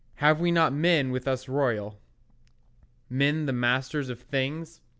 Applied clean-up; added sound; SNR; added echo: none; none; none; none.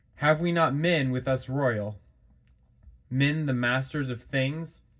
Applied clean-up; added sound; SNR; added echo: none; none; none; reverberation time 0.4 s.